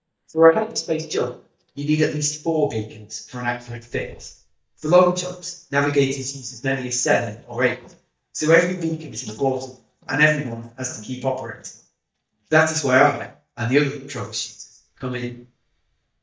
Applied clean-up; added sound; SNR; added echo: neural mask model DeepFilterNet 3.